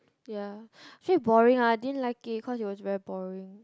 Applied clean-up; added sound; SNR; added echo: none; none; none; none.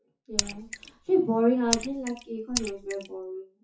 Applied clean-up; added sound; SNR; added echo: classical method WPE with log-MMSE.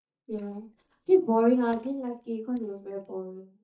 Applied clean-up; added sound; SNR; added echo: neural mask model DeepFilterNet 3.